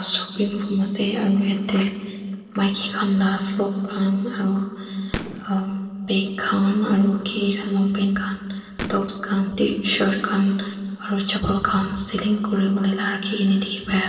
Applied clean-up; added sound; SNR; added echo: neural separator model SepFormer DNS4.